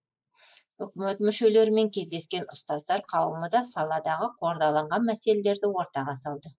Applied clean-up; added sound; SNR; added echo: neural mask model Resemble Enhance denoiser.